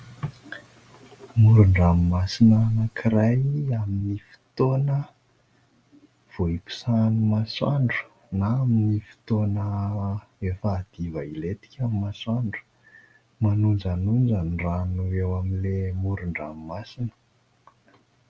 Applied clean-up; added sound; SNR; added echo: none; none; none; none.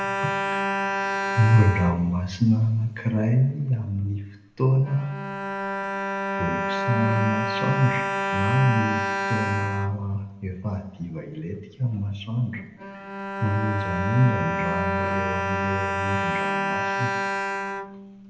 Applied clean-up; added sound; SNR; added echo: none; Bowed string instrument; 3 dB; reverberation time 0.8 s.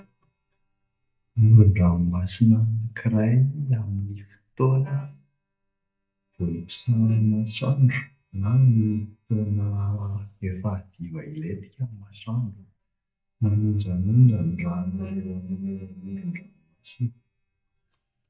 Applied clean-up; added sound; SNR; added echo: neural mask model DeepFilterNet 3.